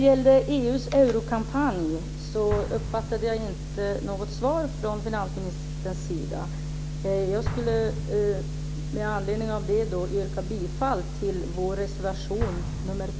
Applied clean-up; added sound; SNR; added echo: none; Explosion; 15 dB; none.